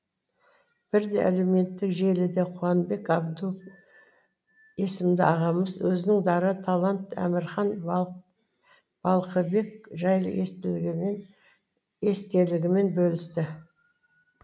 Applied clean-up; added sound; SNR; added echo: none; none; none; none.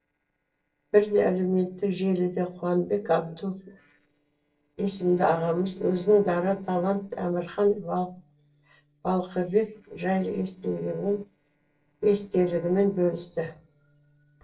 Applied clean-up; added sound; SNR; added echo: neural separator model SepFormer DNS4.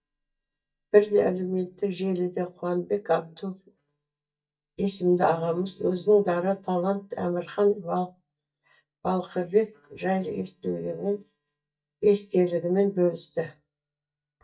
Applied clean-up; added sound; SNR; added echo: neural mask model DeepFilterNet 3.